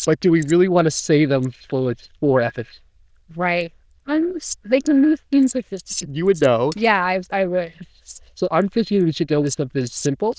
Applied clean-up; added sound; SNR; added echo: neural diffusion model UNIVERSE++.